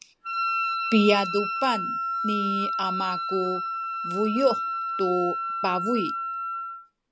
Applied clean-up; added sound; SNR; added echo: none; Wind instrument, woodwind instrument; 1 dB; none.